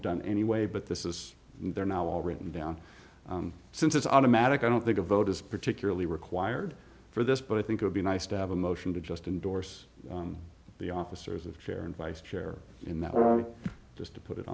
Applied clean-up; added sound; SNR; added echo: none; Brass instrument; -2 dB; none.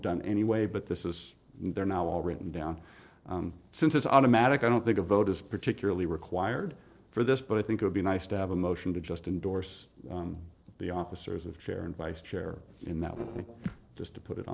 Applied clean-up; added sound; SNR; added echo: neural separator model SepFormer DNS4.